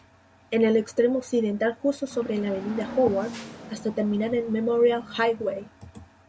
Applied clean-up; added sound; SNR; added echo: none; Hiss / Bus / Engine; 14 dB; none.